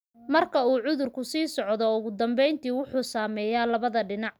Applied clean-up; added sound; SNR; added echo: none; none; none; none.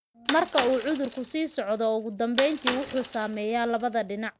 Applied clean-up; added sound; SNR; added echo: none; Bicycle; 5 dB; none.